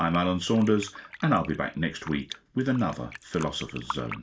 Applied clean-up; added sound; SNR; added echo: none; Fill (with liquid); 16 dB; reverberation time 0.2 s.